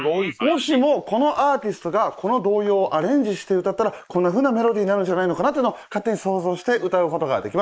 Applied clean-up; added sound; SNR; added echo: neural mask model Resemble Enhance denoiser.